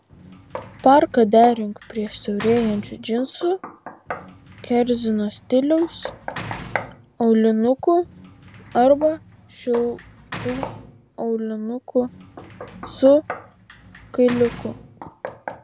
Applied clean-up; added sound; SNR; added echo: none; Sliding door / Slam + Knock; 15 dB; none.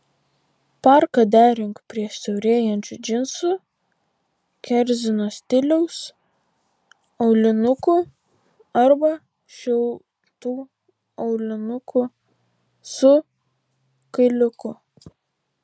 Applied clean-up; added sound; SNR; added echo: none; none; none; none.